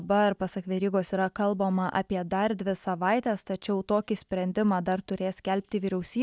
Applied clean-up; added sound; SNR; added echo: none; none; none; none.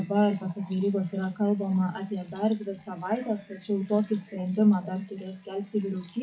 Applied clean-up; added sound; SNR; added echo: classical method WPE with log-MMSE.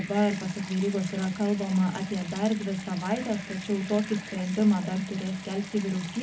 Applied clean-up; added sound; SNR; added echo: none; Bathtub (filling or washing) / Water tap, faucet; 13 dB; reverberation time 0.4 s.